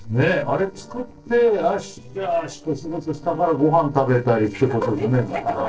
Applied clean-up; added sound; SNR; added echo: neural separator model SepFormer DNS4.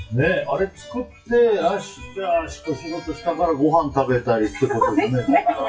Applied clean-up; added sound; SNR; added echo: classical method WPE with log-MMSE.